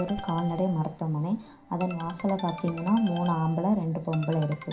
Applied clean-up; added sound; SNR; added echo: none; Ringtone; 15 dB; reverberation time 0.3 s.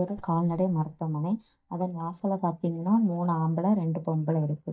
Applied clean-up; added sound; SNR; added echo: neural mask model DeepFilterNet 3.